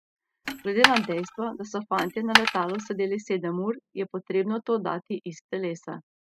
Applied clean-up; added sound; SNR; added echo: classical method spectral subtraction.